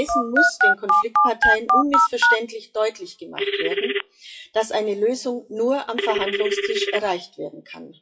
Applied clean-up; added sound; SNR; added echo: classical method WPE with log-MMSE.